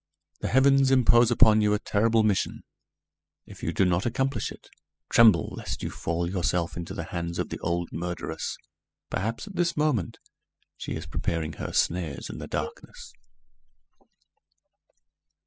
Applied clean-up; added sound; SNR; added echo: classical method spectral subtraction.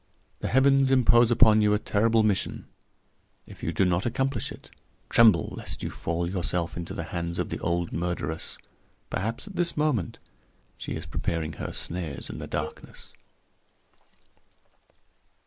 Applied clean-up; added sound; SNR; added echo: neural mask model Resemble Enhance denoiser.